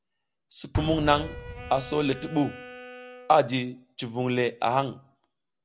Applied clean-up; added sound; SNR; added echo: none; Wind instrument, woodwind instrument + Explosion; 12 dB; none.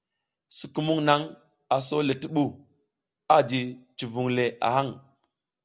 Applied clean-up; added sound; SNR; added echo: none; none; none; none.